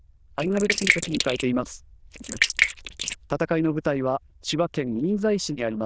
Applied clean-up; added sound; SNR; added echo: neural diffusion model UNIVERSE++.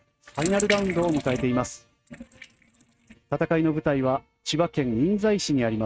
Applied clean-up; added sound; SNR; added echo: neural mask model RNNoise.